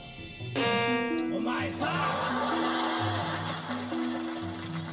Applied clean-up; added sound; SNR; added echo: none; Bowed string instrument; 3 dB; reverberation time 1.6 s.